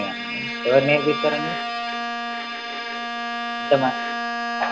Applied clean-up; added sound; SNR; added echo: none; Bowed string instrument; 2 dB; none.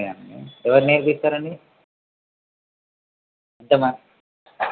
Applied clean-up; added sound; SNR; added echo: none; none; none; none.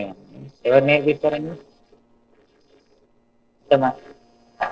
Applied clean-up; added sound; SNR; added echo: neural separator model SepFormer DNS4.